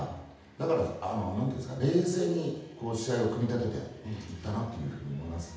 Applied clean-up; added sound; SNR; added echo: none; none; none; reverberation time 0.8 s.